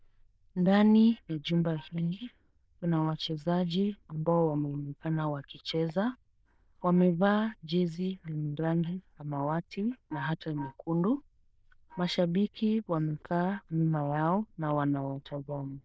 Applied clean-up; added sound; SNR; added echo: neural diffusion model UNIVERSE++.